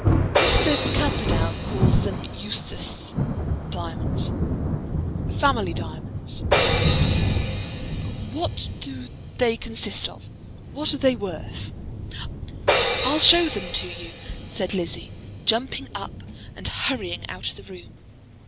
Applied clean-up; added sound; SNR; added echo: none; Crash cymbal + Thunder; -3 dB; none.